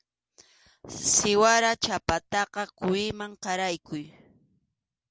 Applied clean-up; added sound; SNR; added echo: none; none; none; none.